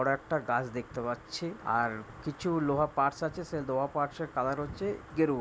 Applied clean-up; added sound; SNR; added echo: none; none; none; none.